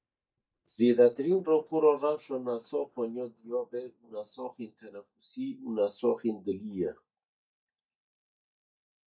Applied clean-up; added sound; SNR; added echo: neural mask model DeepFilterNet 3.